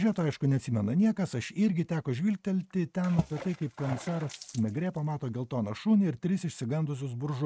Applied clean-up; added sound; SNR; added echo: neural mask model RNNoise.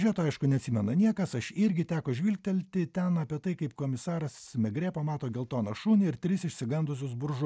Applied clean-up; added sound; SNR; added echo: none; none; none; none.